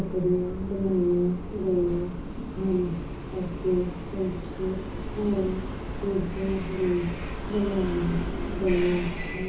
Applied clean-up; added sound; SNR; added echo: none; Train; 5 dB; reverberation time 0.7 s.